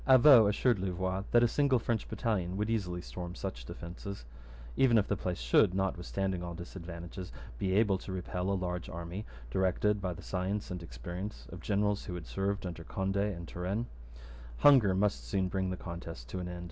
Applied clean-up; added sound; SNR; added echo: none; none; none; none.